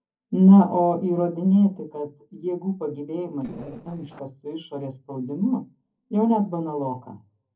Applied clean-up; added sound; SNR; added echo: neural separator model SepFormer DNS4.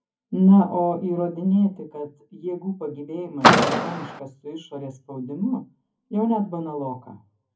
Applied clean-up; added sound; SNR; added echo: none; Car; -4 dB; reverberation time 0.3 s.